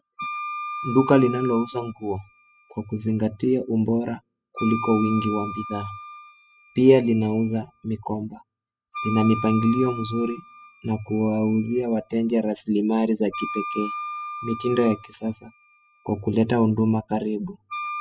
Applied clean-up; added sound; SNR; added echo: classical method spectral subtraction.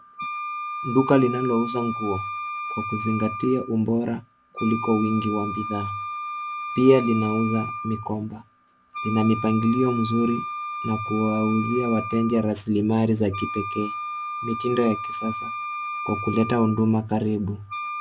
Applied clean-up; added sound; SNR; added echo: none; Wind instrument, woodwind instrument; 8 dB; none.